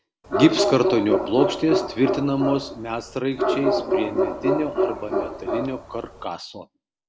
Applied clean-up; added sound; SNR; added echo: none; Bark; 0 dB; none.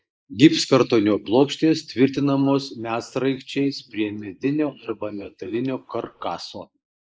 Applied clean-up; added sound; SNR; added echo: neural mask model Resemble Enhance denoiser.